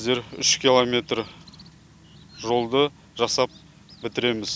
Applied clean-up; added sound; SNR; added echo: none; none; none; none.